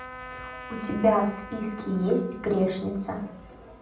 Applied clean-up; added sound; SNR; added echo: none; Trumpet; 15 dB; reverberation time 0.6 s.